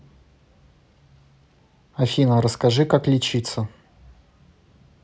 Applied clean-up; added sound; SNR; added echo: none; none; none; none.